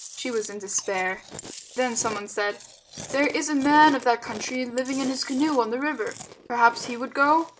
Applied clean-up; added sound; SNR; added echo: none; Chewing, mastication; 16 dB; none.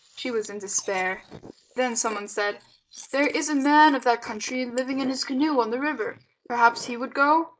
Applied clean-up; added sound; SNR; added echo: neural mask model Resemble Enhance denoiser.